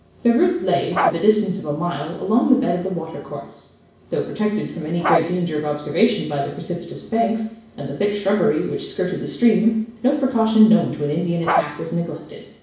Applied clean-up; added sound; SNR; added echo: none; Bark; 4 dB; reverberation time 0.7 s.